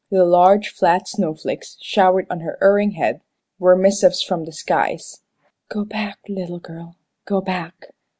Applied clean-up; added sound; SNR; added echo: none; none; none; none.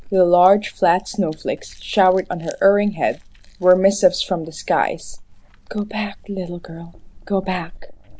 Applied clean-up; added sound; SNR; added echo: none; Chewing, mastication; 19 dB; none.